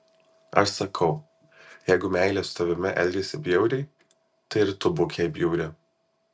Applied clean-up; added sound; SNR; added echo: none; none; none; none.